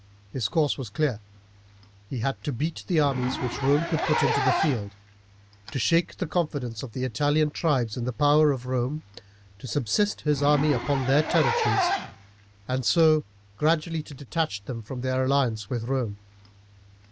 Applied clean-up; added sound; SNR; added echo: none; Zipper (clothing); 8 dB; none.